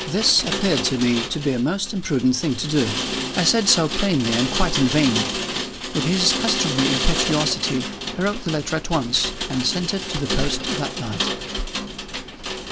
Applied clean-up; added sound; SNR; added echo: none; Rain; 4 dB; none.